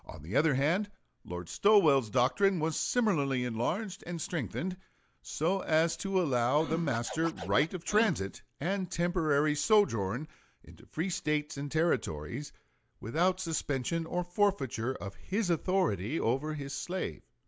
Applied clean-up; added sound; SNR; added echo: none; Scratching (performance technique); 12 dB; none.